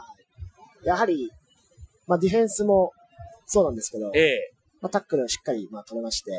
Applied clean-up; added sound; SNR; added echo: classical method Wiener filter.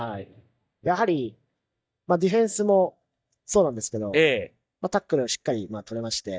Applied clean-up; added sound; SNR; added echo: neural mask model DeepFilterNet 3.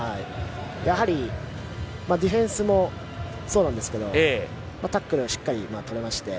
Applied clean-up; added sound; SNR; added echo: none; Musical instrument; 18 dB; none.